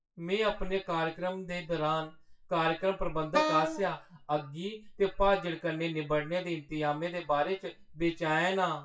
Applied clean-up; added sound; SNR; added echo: classical method WPE with log-MMSE.